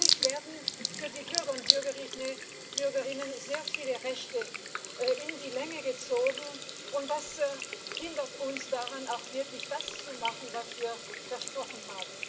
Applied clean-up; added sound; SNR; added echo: none; Sink (filling or washing) / Water tap, faucet; 0 dB; reverberation time 0.6 s.